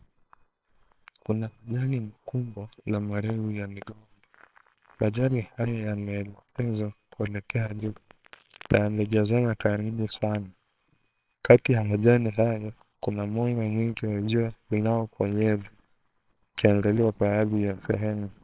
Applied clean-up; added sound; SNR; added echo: neural separator model SepFormer WHAMR!.